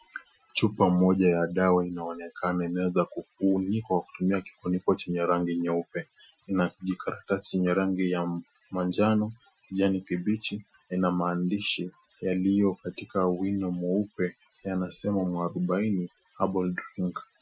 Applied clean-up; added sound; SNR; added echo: classical method Wiener filter.